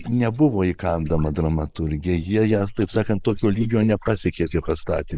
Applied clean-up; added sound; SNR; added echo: neural mask model Resemble Enhance denoiser.